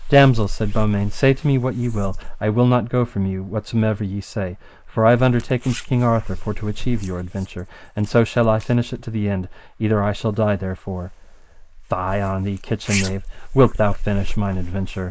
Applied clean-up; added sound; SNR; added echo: neural mask model Resemble Enhance denoiser.